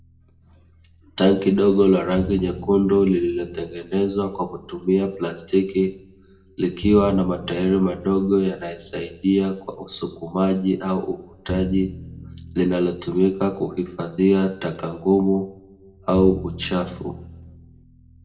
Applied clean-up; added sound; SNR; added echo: none; Bowed string instrument; 17 dB; reverberation time 0.6 s.